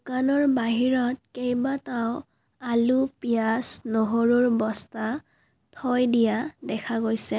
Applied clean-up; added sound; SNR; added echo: none; none; none; none.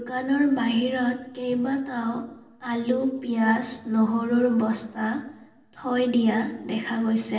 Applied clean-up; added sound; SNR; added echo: none; none; none; reverberation time 0.8 s.